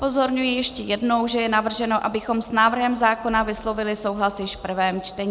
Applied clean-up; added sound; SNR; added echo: none; none; none; none.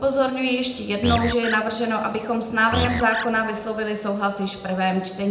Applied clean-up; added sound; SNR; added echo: none; Animal; 5 dB; reverberation time 0.7 s.